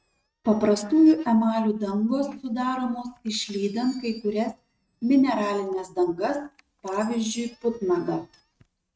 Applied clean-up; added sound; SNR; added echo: neural mask model RNNoise.